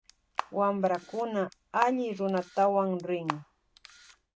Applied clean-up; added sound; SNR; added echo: none; Camera; 12 dB; none.